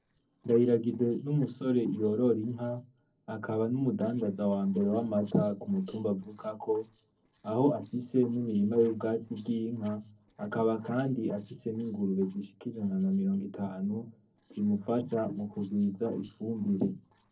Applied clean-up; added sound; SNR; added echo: neural separator model SepFormer DNS4.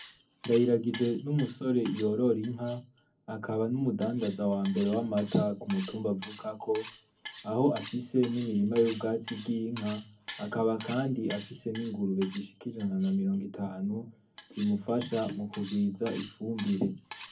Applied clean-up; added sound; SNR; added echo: none; Cutlery, silverware; 18 dB; reverberation time 0.3 s.